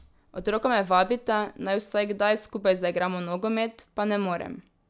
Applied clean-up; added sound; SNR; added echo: none; none; none; none.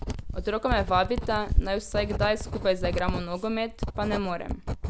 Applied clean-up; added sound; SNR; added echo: none; Writing; 2 dB; none.